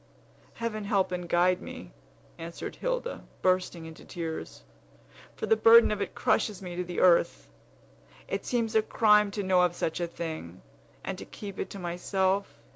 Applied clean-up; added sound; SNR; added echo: none; none; none; none.